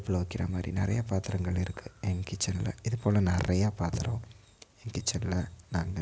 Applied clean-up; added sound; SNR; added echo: none; none; none; none.